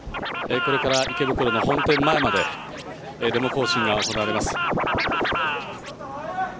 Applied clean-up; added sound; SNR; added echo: none; Scratching (performance technique); -1 dB; none.